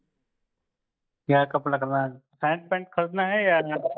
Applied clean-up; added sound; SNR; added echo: neural mask model DeepFilterNet 3.